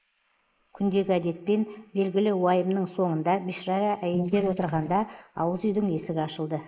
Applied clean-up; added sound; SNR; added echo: neural mask model Resemble Enhance denoiser.